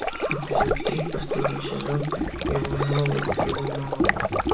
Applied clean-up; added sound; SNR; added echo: none; Stream; -3 dB; reverberation time 0.6 s.